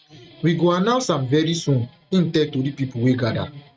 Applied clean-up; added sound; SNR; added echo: neural mask model RNNoise.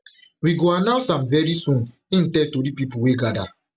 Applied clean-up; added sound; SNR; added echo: none; none; none; none.